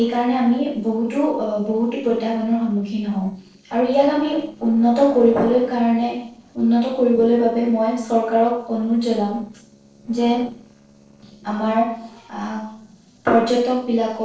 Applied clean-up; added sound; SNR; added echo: neural separator model SepFormer DNS4.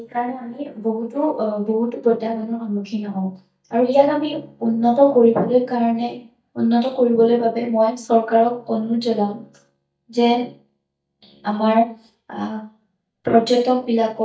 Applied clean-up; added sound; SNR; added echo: neural mask model DeepFilterNet 3.